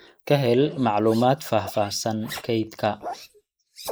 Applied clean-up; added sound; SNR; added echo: neural mask model Resemble Enhance denoiser.